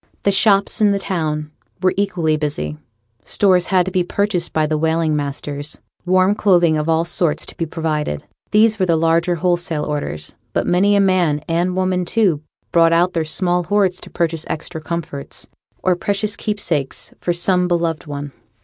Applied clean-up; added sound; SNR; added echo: none; none; none; none.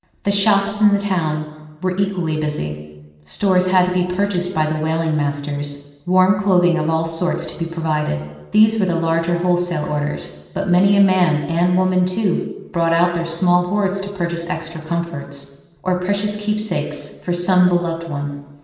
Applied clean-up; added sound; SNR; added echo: none; none; none; reverberation time 1.1 s.